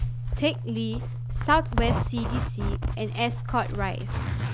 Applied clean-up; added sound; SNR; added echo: none; Zipper (clothing); -1 dB; none.